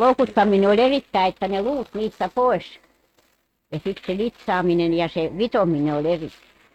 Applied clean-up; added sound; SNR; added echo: neural mask model RNNoise.